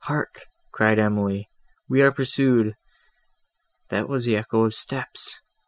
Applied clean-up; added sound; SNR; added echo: none; none; none; none.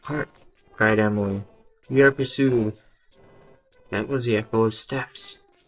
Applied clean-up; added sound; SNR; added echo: neural separator model SepFormer DNS4.